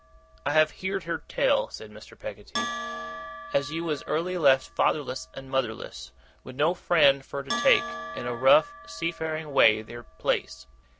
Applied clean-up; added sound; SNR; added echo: none; Bell; 12 dB; none.